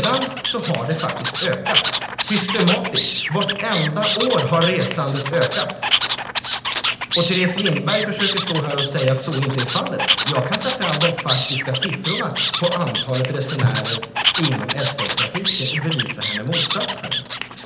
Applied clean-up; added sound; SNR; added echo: none; Animal; 1 dB; reverberation time 0.8 s.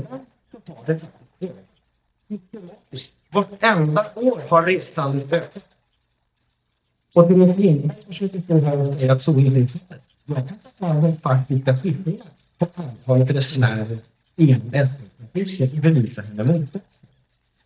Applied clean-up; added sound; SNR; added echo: neural mask model DeepFilterNet 3.